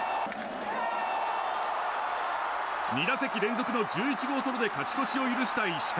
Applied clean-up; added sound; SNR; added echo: none; none; none; none.